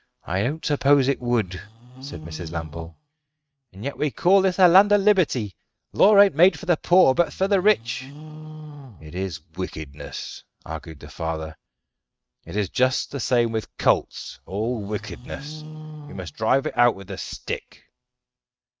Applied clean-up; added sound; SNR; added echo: neural mask model RNNoise.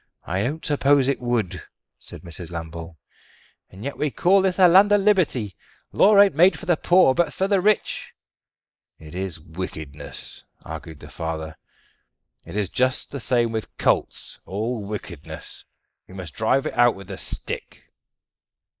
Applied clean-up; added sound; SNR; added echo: neural mask model Resemble Enhance denoiser.